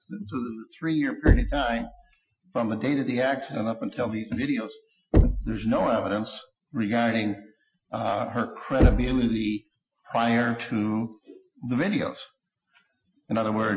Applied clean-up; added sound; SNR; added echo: classical method Wiener filter.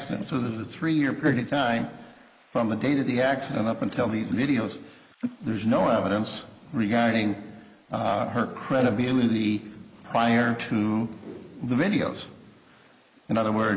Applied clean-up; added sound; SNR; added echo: neural mask model Resemble Enhance denoiser.